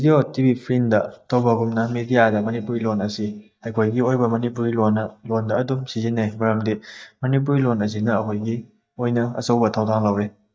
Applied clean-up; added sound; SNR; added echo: neural mask model DeepFilterNet 3.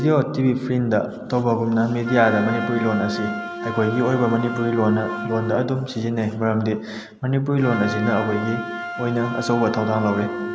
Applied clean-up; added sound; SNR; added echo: none; Wind instrument, woodwind instrument; 10 dB; none.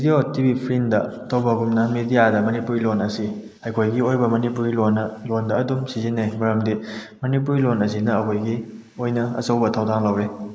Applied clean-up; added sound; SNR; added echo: neural mask model Resemble Enhance denoiser.